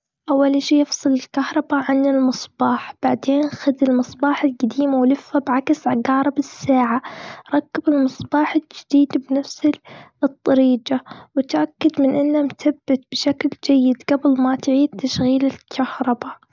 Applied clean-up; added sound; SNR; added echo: none; none; none; none.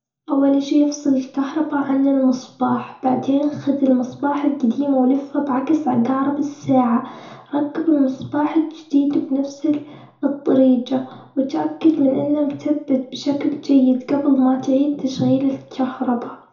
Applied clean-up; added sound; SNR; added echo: none; none; none; reverberation time 0.6 s.